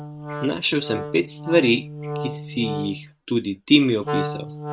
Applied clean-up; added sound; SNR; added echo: neural mask model RNNoise.